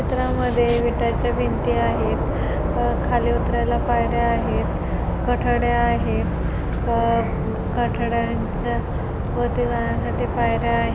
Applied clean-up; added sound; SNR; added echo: none; Insect / Frog; -1 dB; none.